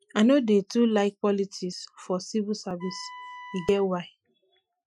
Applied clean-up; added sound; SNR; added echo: classical method Wiener filter.